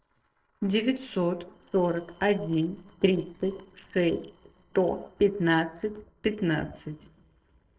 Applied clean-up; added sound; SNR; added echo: neural separator model SepFormer DNS4.